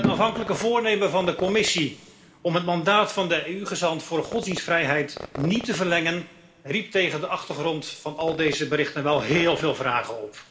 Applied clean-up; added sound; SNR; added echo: none; Fireworks; 17 dB; reverberation time 1.8 s.